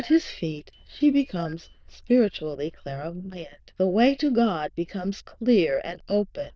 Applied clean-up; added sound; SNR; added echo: neural diffusion model UNIVERSE++.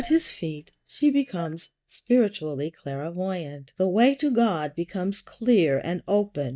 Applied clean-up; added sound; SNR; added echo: neural mask model DeepFilterNet 3.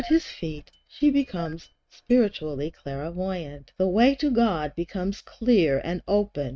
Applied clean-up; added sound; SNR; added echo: neural mask model RNNoise.